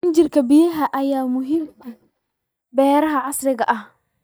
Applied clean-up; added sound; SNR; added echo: neural mask model DeepFilterNet 3.